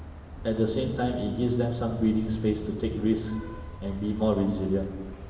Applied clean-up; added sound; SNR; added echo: none; Vehicle horn, car horn, honking; 12 dB; reverberation time 1.1 s.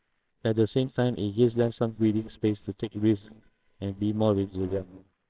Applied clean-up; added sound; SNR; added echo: neural separator model SepFormer WHAMR!.